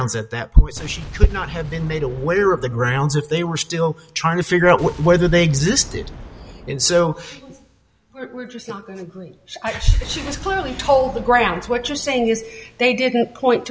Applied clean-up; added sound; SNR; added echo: none; Boom; 17 dB; none.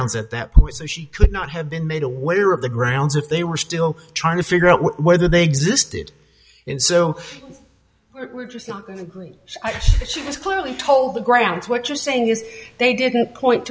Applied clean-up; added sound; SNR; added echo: none; none; none; none.